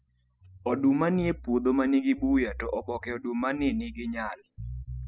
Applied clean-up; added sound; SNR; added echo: classical method spectral subtraction.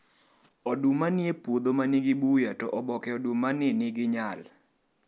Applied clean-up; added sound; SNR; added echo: none; none; none; none.